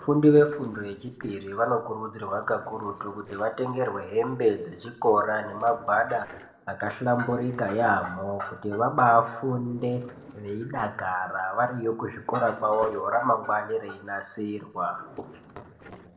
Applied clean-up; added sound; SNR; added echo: neural separator model SepFormer DNS4.